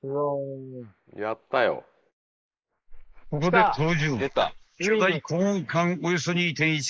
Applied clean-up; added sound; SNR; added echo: neural mask model Resemble Enhance denoiser.